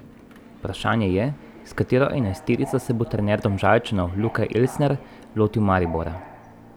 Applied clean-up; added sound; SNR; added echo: none; Subway, metro, underground; 18 dB; none.